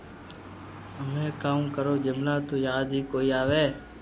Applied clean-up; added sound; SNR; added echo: none; Motor vehicle (road) + Train; 15 dB; none.